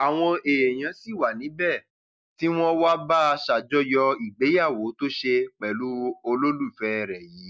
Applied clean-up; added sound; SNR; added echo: none; none; none; none.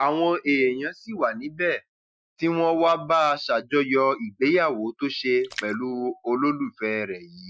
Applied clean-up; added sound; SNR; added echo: classical method Wiener filter.